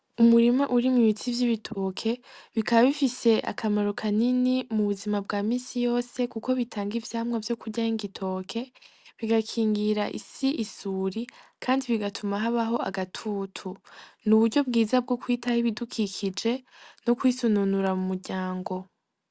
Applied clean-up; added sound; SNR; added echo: none; none; none; none.